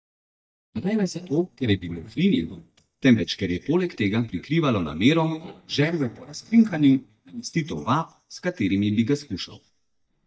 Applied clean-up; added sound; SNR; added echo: neural mask model DeepFilterNet 3.